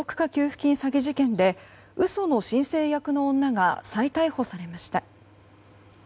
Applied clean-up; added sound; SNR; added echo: none; none; none; none.